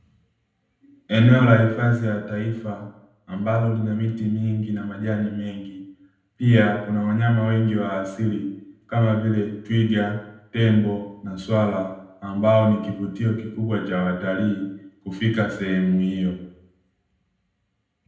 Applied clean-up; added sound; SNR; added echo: none; none; none; reverberation time 0.7 s.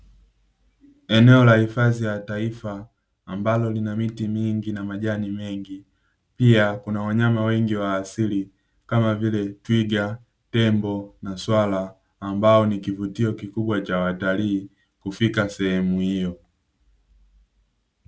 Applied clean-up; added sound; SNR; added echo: none; none; none; none.